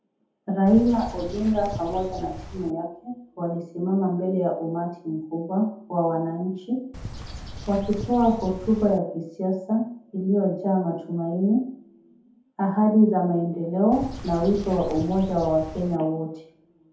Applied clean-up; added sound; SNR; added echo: none; Bird; 11 dB; reverberation time 0.6 s.